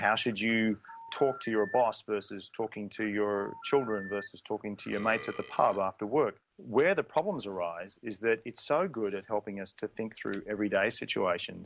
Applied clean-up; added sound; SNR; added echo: none; Telephone + Burping, eructation; 14 dB; none.